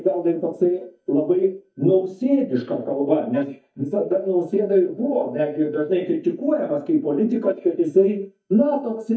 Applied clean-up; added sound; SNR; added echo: neural mask model DeepFilterNet 3.